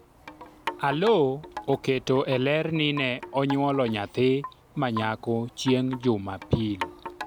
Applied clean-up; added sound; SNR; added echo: none; Wind chime; 14 dB; none.